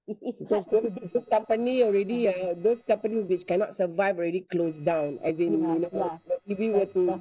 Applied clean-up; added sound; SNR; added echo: neural separator model SepFormer DNS4.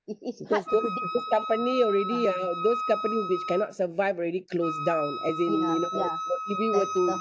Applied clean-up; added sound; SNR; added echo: none; Wind instrument, woodwind instrument; 6 dB; none.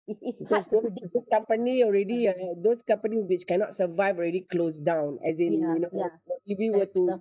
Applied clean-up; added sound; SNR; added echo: neural mask model DeepFilterNet 3.